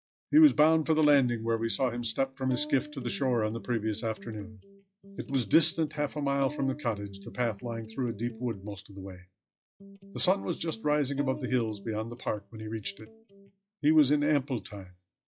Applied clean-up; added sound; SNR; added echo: classical method log-MMSE.